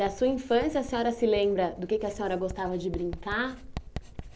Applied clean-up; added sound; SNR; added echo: none; Writing; 14 dB; none.